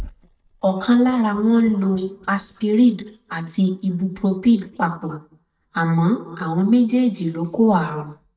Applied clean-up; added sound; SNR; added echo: neural mask model DeepFilterNet 3.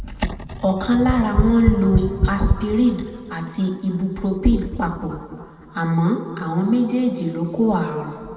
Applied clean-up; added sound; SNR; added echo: none; Tap; 1 dB; reverberation time 2.0 s.